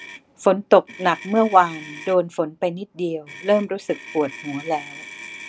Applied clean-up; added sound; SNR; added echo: none; Motor vehicle (road); 18 dB; none.